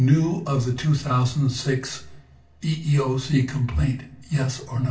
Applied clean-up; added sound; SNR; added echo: none; none; none; reverberation time 0.3 s.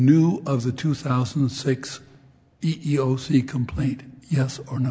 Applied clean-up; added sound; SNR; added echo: none; none; none; none.